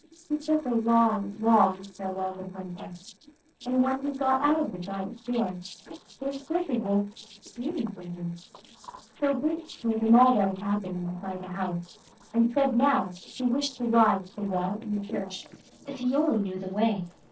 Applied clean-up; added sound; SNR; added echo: neural separator model SepFormer DNS4.